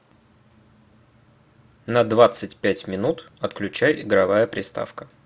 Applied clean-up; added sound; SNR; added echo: none; none; none; none.